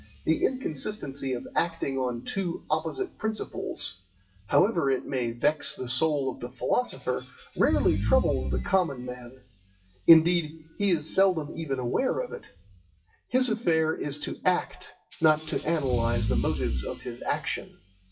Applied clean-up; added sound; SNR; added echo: classical method WPE with log-MMSE.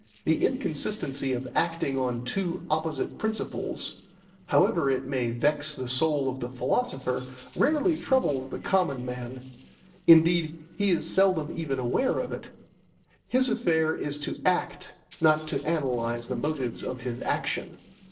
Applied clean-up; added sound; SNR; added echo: neural separator model SepFormer DNS4.